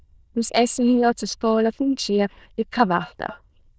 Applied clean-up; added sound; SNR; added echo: neural diffusion model UNIVERSE++.